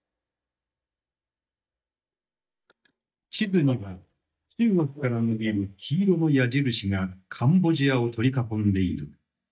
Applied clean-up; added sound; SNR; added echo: neural mask model DeepFilterNet 3.